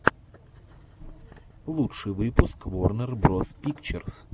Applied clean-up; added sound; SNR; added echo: none; none; none; none.